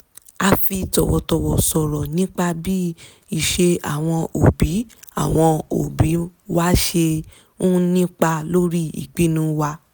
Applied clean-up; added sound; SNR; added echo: none; none; none; none.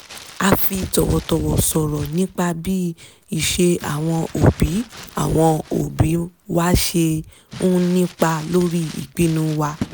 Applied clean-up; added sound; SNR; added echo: none; Crumpling, crinkling; 18 dB; none.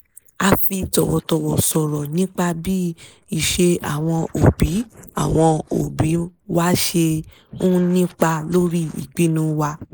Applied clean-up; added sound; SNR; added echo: neural mask model Resemble Enhance denoiser.